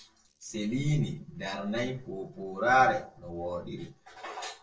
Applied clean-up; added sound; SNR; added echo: neural separator model SepFormer DNS4.